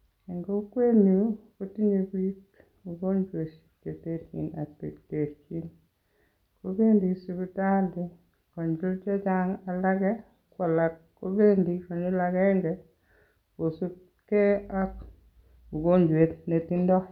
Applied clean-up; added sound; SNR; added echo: none; none; none; none.